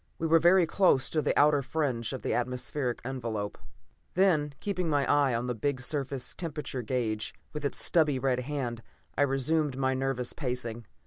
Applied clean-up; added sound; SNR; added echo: none; none; none; none.